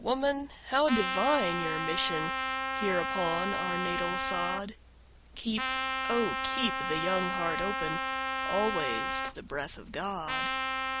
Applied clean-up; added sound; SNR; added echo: none; Trumpet; 1 dB; none.